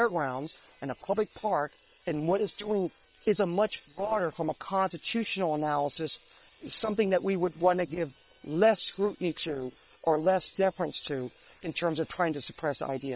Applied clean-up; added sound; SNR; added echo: neural separator model SepFormer WHAM!.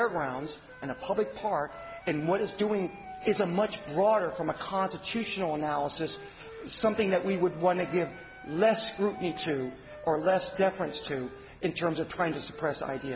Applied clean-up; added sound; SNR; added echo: none; Wind instrument, woodwind instrument; 16 dB; none.